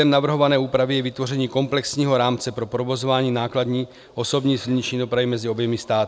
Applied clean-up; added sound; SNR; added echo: none; none; none; none.